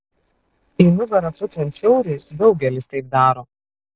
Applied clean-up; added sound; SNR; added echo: neural separator model SepFormer DNS4.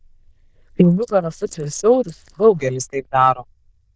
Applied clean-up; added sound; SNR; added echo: neural diffusion model UNIVERSE++.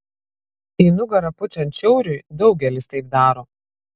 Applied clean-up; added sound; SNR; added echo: none; none; none; none.